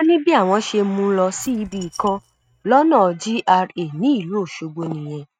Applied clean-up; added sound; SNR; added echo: neural mask model RNNoise.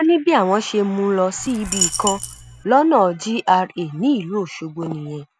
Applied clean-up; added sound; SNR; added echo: none; Coin (dropping); 5 dB; none.